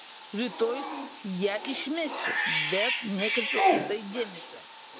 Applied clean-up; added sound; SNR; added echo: none; Bathtub (filling or washing) / Cat; -2 dB; none.